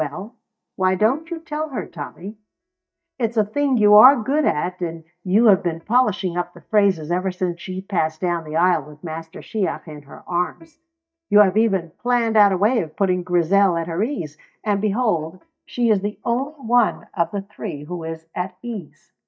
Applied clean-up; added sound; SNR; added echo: neural mask model DeepFilterNet 3.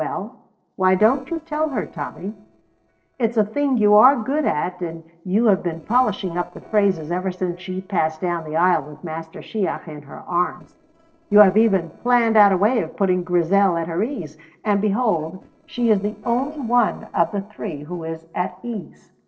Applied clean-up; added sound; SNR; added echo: neural separator model SepFormer DNS4.